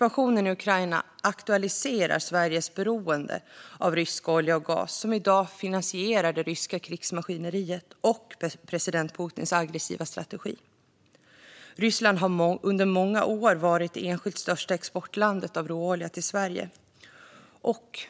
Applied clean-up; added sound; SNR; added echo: none; none; none; none.